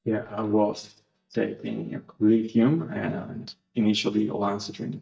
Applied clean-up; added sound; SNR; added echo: neural mask model DeepFilterNet 3.